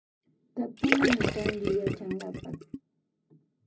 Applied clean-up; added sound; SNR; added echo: none; Gurgling / Liquid; -3 dB; reverberation time 0.4 s.